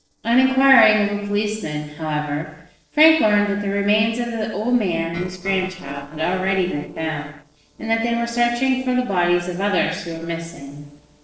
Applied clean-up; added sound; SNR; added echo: neural separator model SepFormer DNS4.